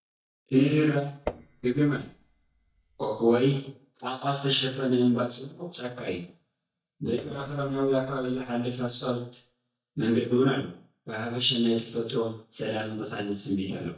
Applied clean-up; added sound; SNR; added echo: neural mask model DeepFilterNet 3.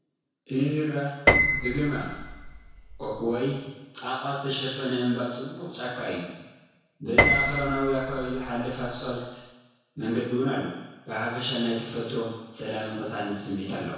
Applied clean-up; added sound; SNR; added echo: none; Piano; -3 dB; reverberation time 1.0 s.